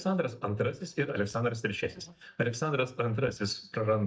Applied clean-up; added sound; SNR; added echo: neural mask model DeepFilterNet 3.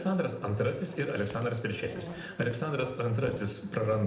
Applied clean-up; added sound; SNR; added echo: none; Insect; 16 dB; reverberation time 0.7 s.